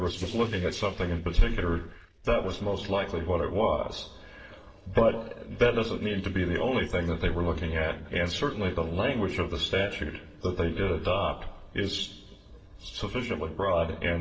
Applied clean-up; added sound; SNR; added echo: neural separator model SepFormer DNS4.